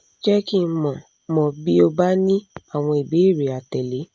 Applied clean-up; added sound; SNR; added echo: none; none; none; none.